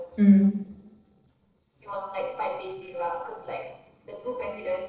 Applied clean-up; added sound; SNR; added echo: neural separator model SepFormer DNS4.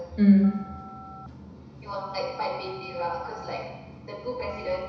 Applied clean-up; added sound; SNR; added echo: none; Telephone; 19 dB; reverberation time 1.0 s.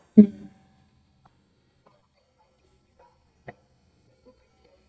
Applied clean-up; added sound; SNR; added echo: neural mask model DeepFilterNet 3.